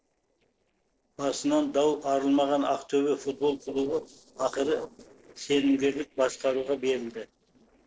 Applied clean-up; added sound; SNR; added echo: neural separator model SepFormer DNS4.